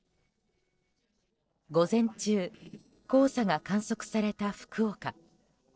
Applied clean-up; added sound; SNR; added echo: neural separator model SepFormer DNS4.